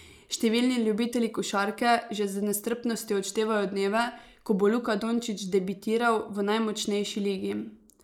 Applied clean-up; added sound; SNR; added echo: neural mask model Resemble Enhance denoiser.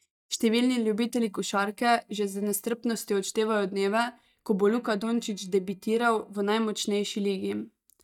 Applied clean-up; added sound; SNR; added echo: neural mask model DeepFilterNet 3.